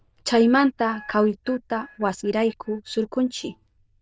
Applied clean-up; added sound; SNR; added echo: neural diffusion model UNIVERSE++.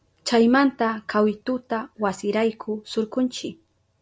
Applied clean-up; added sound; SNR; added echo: none; none; none; none.